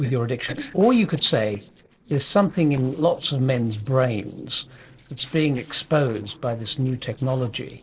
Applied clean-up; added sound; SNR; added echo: neural separator model SepFormer DNS4.